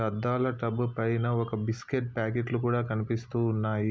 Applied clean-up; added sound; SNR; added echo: none; none; none; none.